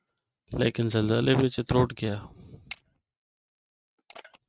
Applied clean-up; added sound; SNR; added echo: neural mask model RNNoise.